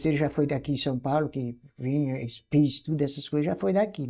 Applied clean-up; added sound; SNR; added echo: neural mask model DeepFilterNet 3.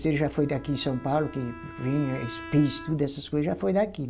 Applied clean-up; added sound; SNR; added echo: none; Bowed string instrument; 17 dB; none.